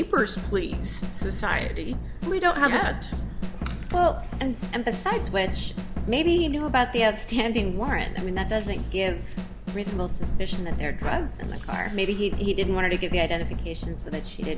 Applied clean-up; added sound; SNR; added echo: none; Drum / Drum kit; 7 dB; none.